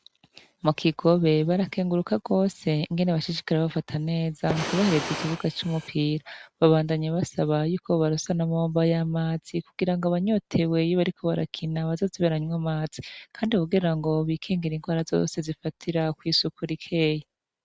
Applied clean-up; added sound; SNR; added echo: none; Fire; 7 dB; none.